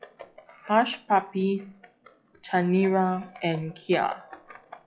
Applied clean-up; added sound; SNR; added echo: classical method log-MMSE.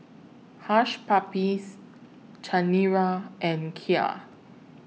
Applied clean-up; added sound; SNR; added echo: none; none; none; none.